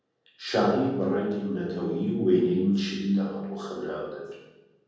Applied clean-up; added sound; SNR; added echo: none; none; none; reverberation time 1.3 s.